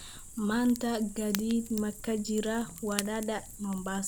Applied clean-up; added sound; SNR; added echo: none; Fire; 12 dB; none.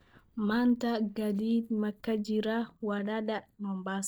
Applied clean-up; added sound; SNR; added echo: neural mask model DeepFilterNet 3.